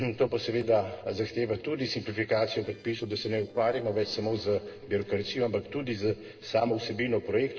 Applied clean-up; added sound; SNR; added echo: neural separator model SepFormer DNS4.